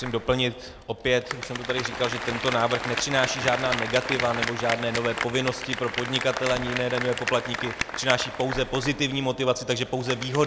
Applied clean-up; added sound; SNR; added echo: none; Applause; 6 dB; none.